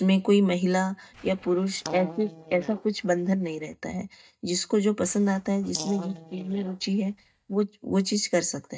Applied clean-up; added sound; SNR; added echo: neural mask model DeepFilterNet 3.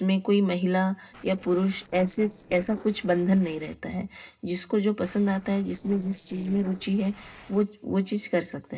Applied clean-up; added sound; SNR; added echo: neural separator model SepFormer DNS4.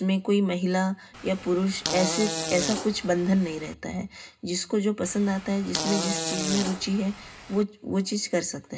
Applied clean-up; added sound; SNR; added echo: none; Fart; 6 dB; reverberation time 0.2 s.